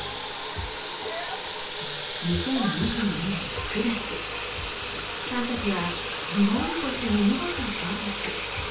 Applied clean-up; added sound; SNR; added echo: none; Sink (filling or washing) / Water tap, faucet; 3 dB; reverberation time 0.3 s.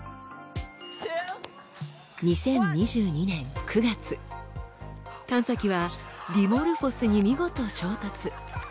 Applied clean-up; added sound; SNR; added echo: none; none; none; none.